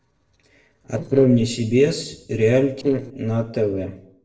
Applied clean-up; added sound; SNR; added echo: neural separator model SepFormer DNS4.